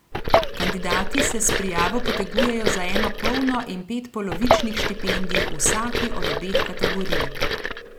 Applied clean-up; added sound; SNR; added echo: none; Liquid; -4 dB; none.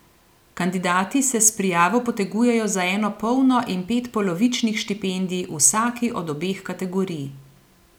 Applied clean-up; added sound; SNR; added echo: none; none; none; none.